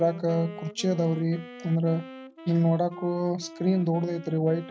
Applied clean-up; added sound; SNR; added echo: none; Wind instrument, woodwind instrument; 17 dB; none.